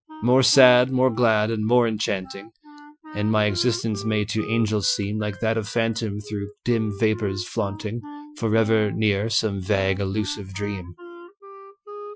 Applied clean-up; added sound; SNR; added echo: classical method Wiener filter.